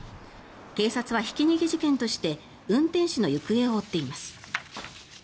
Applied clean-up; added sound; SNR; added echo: none; none; none; none.